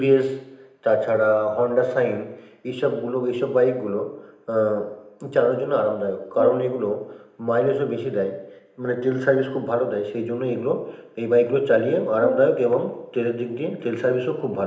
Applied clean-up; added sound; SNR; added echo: none; Brass instrument; 9 dB; reverberation time 0.8 s.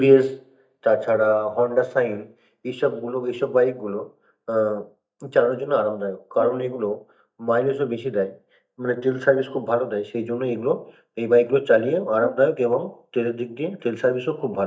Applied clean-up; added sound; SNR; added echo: neural mask model DeepFilterNet 3.